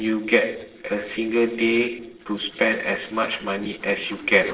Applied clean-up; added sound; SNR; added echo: neural separator model SepFormer DNS4.